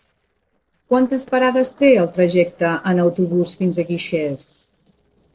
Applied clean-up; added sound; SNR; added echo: neural separator model SepFormer DNS4.